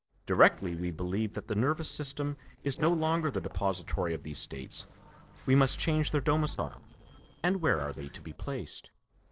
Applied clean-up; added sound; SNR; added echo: neural separator model SepFormer DNS4.